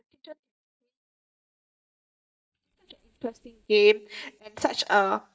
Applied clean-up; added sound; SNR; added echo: neural mask model DeepFilterNet 3.